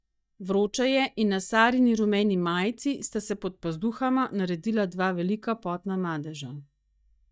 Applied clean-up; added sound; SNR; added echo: neural mask model DeepFilterNet 3.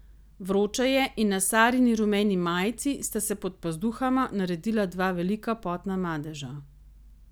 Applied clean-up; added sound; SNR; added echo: none; none; none; none.